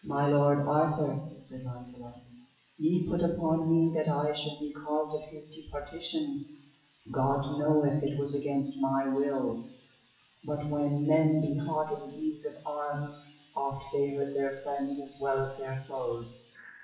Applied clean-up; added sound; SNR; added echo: classical method WPE with log-MMSE.